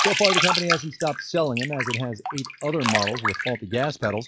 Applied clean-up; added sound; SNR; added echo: classical method log-MMSE.